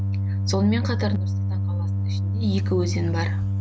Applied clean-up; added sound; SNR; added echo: none; Organ; -5 dB; none.